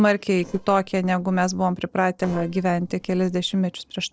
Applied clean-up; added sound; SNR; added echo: neural separator model SepFormer DNS4.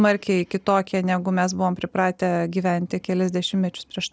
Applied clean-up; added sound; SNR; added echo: none; none; none; none.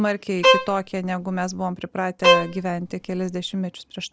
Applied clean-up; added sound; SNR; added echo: none; Bowed string instrument; -4 dB; none.